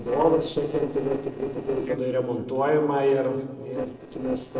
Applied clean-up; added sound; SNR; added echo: neural separator model SepFormer DNS4.